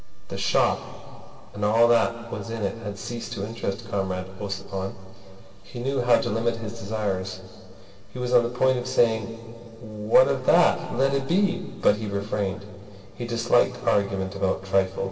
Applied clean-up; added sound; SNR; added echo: none; none; none; reverberation time 2.5 s.